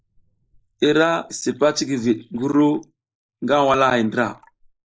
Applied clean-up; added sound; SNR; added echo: neural mask model Resemble Enhance denoiser.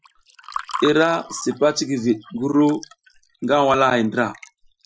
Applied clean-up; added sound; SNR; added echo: classical method Wiener filter.